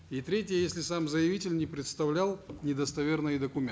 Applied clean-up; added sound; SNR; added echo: none; none; none; none.